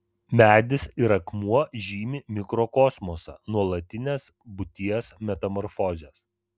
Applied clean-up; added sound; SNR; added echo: none; none; none; none.